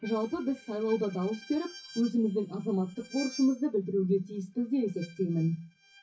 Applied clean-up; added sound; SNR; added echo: classical method WPE with log-MMSE.